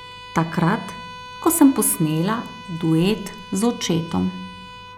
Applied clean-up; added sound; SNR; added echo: none; Bowed string instrument; 17 dB; none.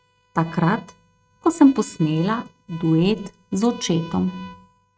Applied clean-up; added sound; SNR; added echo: neural mask model RNNoise.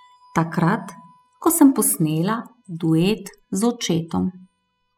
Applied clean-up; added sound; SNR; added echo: classical method spectral subtraction.